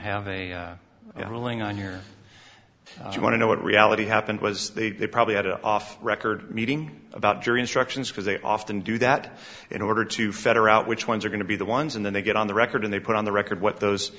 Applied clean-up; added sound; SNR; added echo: none; none; none; none.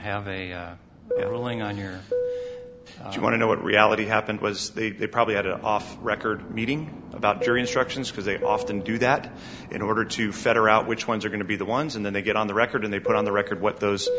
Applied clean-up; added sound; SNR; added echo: none; Fixed-wing aircraft, airplane; 9 dB; none.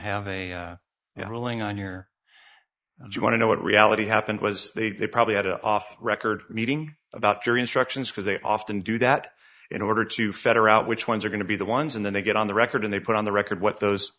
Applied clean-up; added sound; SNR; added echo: neural mask model Resemble Enhance denoiser.